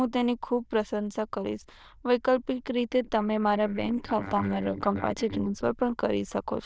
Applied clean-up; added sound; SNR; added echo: neural diffusion model UNIVERSE++.